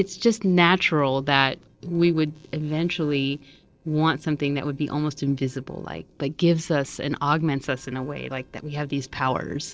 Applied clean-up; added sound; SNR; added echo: neural separator model SepFormer DNS4.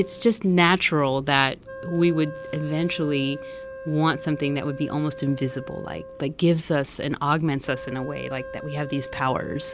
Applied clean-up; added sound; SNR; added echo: none; Wind instrument, woodwind instrument; 14 dB; none.